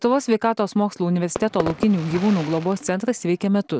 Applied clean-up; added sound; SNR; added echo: none; Fireworks; 12 dB; none.